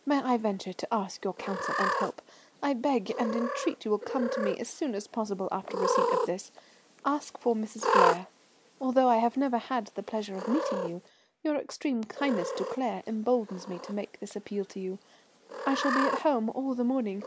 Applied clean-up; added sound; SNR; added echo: none; Cat; 4 dB; none.